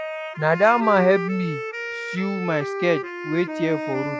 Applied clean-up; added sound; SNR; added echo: classical method Wiener filter.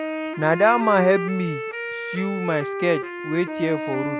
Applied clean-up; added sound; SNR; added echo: none; Wind instrument, woodwind instrument; 6 dB; none.